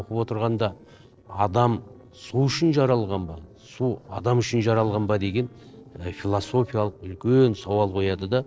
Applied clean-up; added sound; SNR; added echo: neural separator model SepFormer DNS4.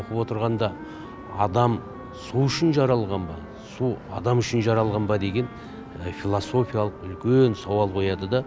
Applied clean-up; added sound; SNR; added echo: none; Wind instrument, woodwind instrument; 19 dB; none.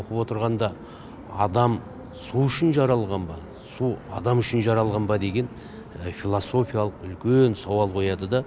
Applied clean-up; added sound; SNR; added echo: none; none; none; none.